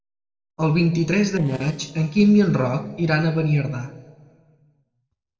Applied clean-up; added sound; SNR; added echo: neural separator model SepFormer DNS4.